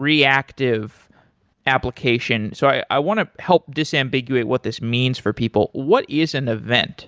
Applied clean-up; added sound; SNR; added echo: none; none; none; none.